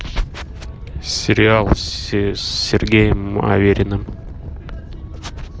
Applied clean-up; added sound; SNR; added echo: none; Animal; 12 dB; none.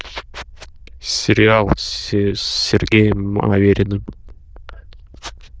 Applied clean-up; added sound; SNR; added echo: neural diffusion model UNIVERSE++.